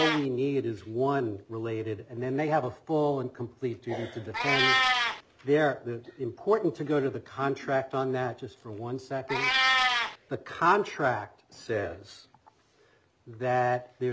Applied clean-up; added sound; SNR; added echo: none; Meow; 4 dB; none.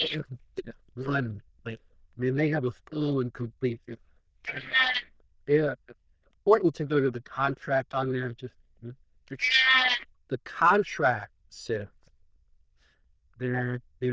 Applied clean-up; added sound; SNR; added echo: neural diffusion model UNIVERSE++.